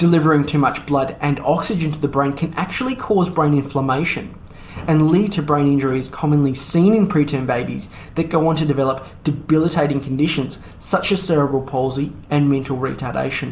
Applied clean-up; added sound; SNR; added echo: none; none; none; none.